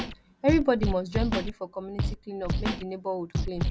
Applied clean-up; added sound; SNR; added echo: none; Scratching (performance technique); 1 dB; none.